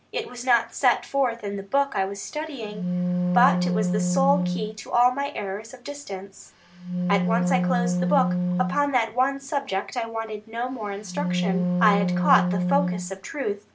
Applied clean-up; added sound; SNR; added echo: none; Wind instrument, woodwind instrument; 0 dB; none.